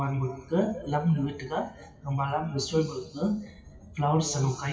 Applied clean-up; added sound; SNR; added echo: classical method WPE with log-MMSE.